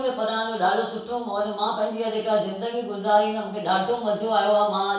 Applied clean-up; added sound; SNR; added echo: none; none; none; reverberation time 0.6 s.